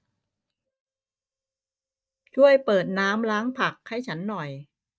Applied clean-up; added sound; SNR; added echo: neural mask model DeepFilterNet 3.